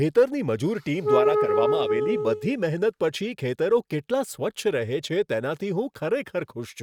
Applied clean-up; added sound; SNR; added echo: neural mask model RNNoise.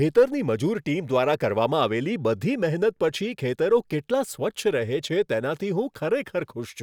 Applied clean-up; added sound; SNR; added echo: none; none; none; none.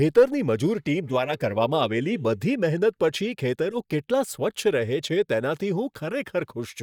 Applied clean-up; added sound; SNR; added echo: neural mask model DeepFilterNet 3.